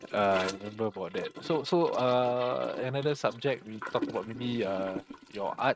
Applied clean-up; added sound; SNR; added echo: neural mask model RNNoise.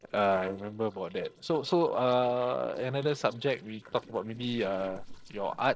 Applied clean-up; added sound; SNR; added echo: neural separator model SepFormer DNS4.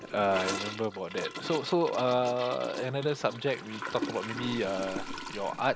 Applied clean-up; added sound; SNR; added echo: none; Toilet flush / Gurgling; 9 dB; none.